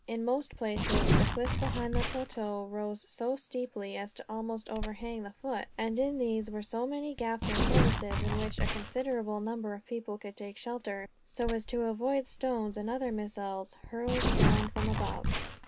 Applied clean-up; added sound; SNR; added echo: none; Tearing; -1 dB; none.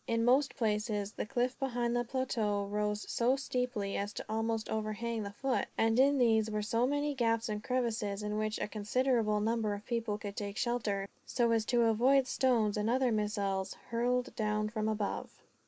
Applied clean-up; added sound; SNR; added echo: none; none; none; none.